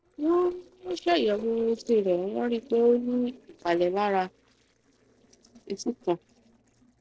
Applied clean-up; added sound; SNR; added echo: neural separator model SepFormer DNS4.